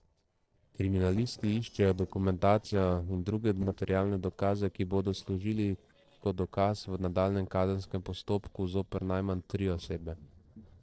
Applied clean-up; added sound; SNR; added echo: neural separator model SepFormer DNS4.